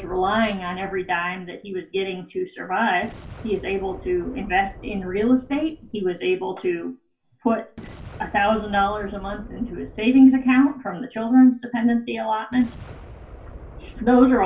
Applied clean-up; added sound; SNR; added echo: none; Boom; 19 dB; reverberation time 0.2 s.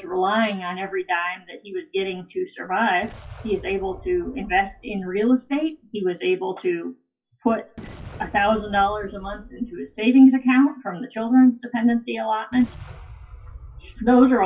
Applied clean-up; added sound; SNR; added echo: classical method WPE with log-MMSE.